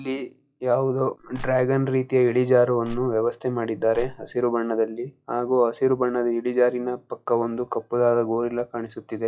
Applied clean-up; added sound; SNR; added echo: classical method log-MMSE.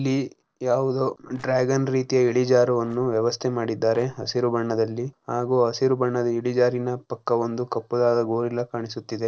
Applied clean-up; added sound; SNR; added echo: neural separator model SepFormer DNS4.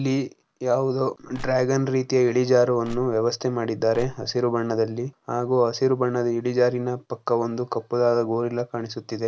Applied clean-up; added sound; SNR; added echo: none; Crushing; 15 dB; none.